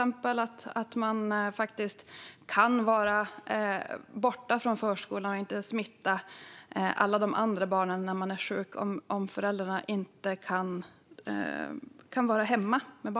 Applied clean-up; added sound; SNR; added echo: none; none; none; none.